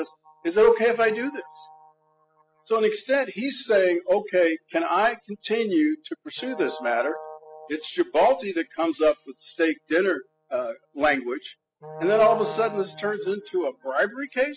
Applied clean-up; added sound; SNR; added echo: classical method spectral subtraction.